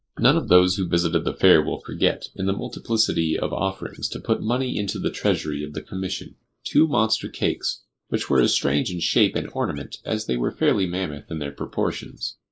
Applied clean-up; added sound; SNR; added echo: neural mask model Resemble Enhance denoiser.